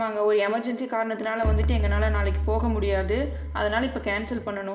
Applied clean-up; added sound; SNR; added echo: none; Bowed string instrument; 0 dB; reverberation time 1.0 s.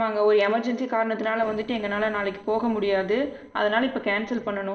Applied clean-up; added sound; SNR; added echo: neural separator model SepFormer DNS4.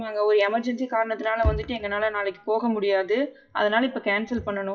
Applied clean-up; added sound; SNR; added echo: classical method WPE with log-MMSE.